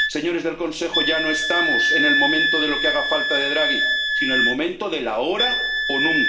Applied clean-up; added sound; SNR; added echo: none; Wind instrument, woodwind instrument; -3 dB; reverberation time 0.5 s.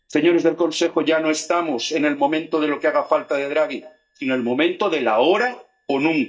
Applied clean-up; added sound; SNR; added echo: neural mask model DeepFilterNet 3.